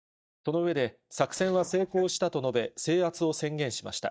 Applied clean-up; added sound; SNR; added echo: neural mask model DeepFilterNet 3.